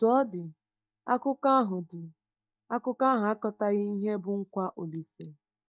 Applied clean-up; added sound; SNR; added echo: neural mask model DeepFilterNet 3.